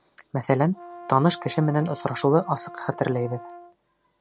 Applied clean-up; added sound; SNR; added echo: none; Brass instrument; 17 dB; none.